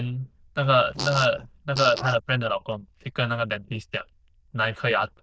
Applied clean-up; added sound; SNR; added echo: neural diffusion model UNIVERSE++.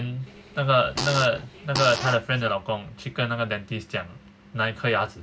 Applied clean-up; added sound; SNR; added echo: none; Fart; 8 dB; none.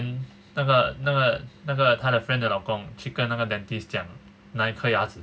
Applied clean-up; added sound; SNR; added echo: none; none; none; none.